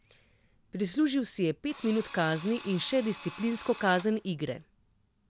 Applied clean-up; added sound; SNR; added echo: none; Drill; 13 dB; none.